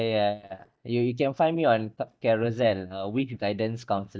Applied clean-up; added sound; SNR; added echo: neural mask model DeepFilterNet 3.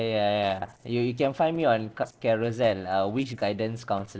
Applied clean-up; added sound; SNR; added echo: neural separator model SepFormer DNS4.